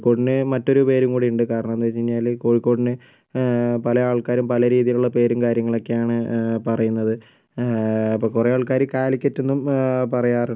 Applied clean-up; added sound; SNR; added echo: none; none; none; none.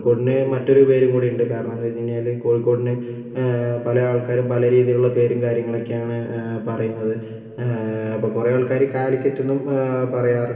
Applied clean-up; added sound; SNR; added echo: none; none; none; reverberation time 2.5 s.